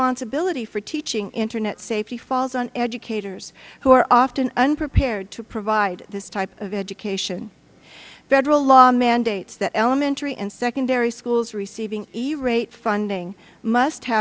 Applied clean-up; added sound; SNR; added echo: none; none; none; none.